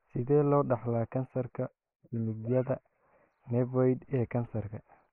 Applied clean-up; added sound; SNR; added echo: neural mask model Resemble Enhance denoiser.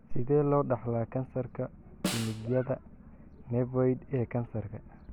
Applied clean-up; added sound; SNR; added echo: none; Snare drum; 9 dB; none.